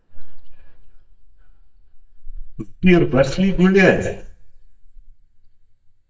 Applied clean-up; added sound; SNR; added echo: neural mask model DeepFilterNet 3.